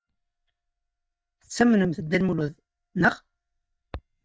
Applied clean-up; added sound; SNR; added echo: neural mask model DeepFilterNet 3.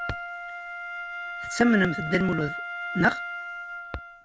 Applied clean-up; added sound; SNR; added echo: none; Wind instrument, woodwind instrument; 6 dB; none.